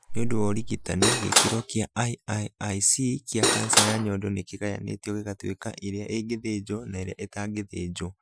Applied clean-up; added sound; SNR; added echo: classical method Wiener filter.